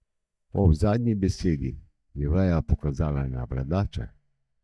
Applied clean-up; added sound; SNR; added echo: neural mask model DeepFilterNet 3.